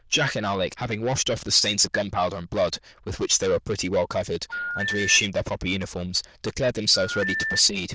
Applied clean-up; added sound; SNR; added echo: neural diffusion model UNIVERSE++.